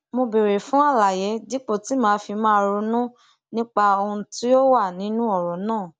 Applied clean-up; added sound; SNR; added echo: none; none; none; none.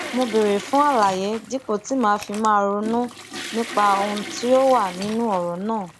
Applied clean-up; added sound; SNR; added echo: none; Zipper (clothing) + Toilet flush / Water; 13 dB; none.